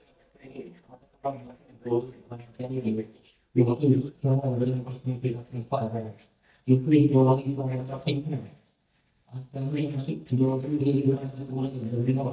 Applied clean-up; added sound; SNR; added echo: neural mask model DeepFilterNet 3.